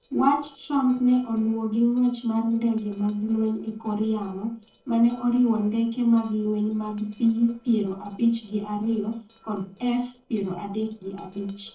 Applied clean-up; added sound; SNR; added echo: neural separator model SepFormer DNS4.